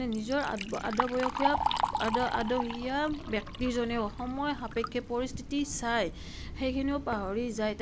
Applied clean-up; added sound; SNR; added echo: none; Liquid; 5 dB; none.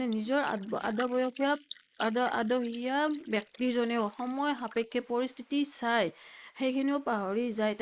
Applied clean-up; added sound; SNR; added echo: neural mask model Resemble Enhance denoiser.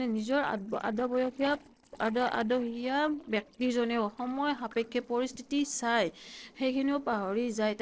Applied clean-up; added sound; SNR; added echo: neural separator model SepFormer DNS4.